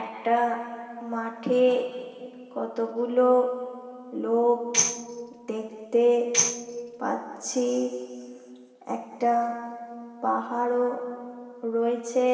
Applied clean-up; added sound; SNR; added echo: none; Tambourine; 4 dB; reverberation time 2.4 s.